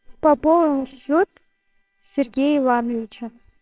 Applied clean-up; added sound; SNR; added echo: neural separator model SepFormer WHAMR!.